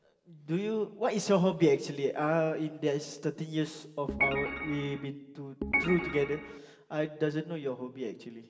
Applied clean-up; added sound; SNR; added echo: none; Organ; 2 dB; reverberation time 0.9 s.